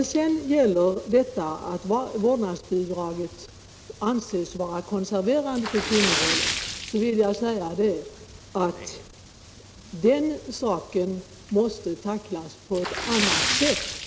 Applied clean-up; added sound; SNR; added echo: none; Splash, splatter; 7 dB; none.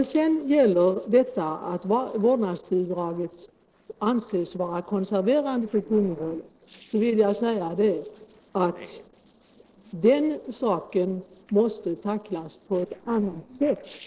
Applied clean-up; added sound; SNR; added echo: neural separator model SepFormer DNS4.